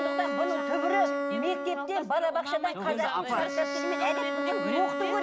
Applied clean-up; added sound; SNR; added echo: none; Bowed string instrument; 2 dB; none.